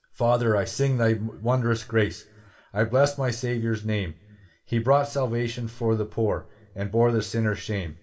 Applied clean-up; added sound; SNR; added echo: none; none; none; reverberation time 0.5 s.